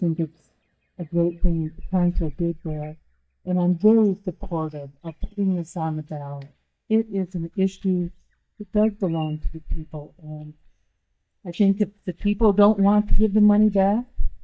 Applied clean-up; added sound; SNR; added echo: neural mask model DeepFilterNet 3.